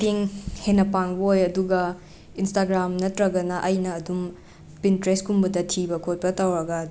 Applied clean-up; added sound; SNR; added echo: none; none; none; none.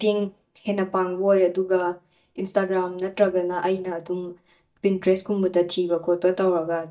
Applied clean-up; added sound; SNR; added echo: neural mask model DeepFilterNet 3.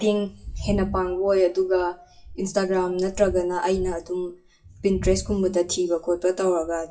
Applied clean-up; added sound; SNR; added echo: classical method WPE with log-MMSE.